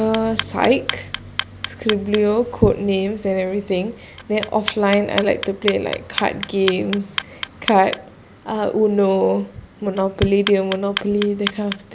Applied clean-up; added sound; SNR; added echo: none; Clock; 11 dB; none.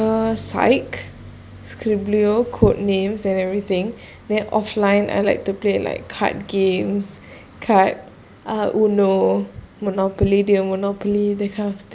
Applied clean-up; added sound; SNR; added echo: none; none; none; none.